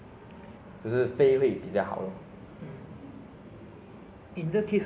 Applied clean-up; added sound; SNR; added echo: none; none; none; none.